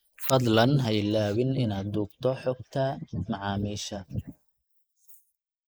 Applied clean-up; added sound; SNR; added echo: neural mask model Resemble Enhance denoiser.